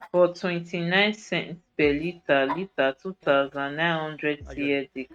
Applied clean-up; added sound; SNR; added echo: neural mask model RNNoise.